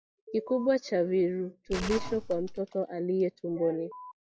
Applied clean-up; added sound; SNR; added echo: classical method log-MMSE.